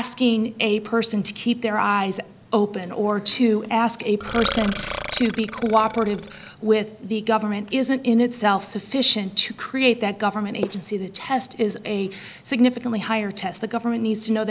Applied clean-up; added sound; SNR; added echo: none; Burping, eructation; 9 dB; none.